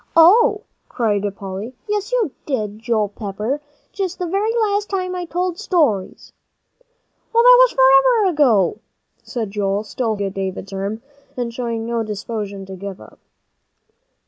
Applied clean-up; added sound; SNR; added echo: none; none; none; none.